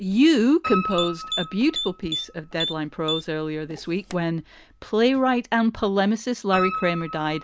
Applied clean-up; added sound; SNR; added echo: none; Typing + Piano; 10 dB; none.